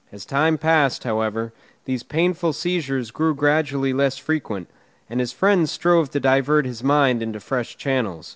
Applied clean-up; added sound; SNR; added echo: none; none; none; none.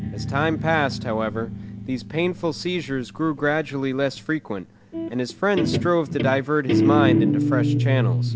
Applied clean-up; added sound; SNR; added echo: none; Guitar; 0 dB; none.